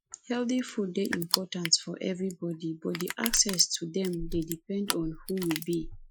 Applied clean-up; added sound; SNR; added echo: classical method Wiener filter.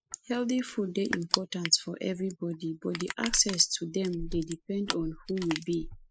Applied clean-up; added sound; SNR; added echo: classical method spectral subtraction.